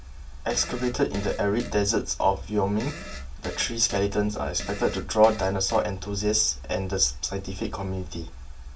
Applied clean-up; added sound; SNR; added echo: none; Fart; 15 dB; reverberation time 0.2 s.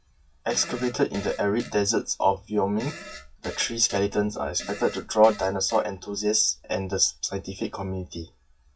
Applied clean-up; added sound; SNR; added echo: classical method WPE with log-MMSE.